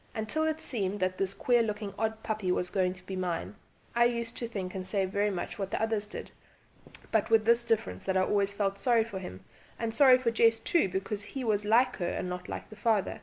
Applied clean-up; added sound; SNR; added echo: none; none; none; none.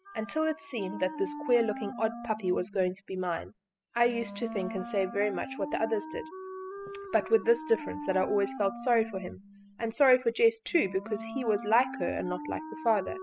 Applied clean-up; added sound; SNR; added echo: classical method spectral subtraction.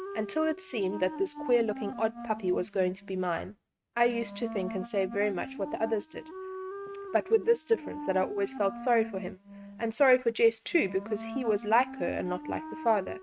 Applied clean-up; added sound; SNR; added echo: neural mask model RNNoise.